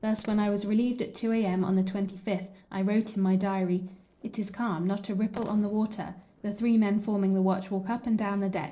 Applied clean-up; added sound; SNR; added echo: neural separator model SepFormer DNS4.